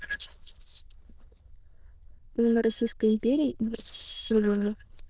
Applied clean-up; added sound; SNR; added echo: neural diffusion model UNIVERSE++.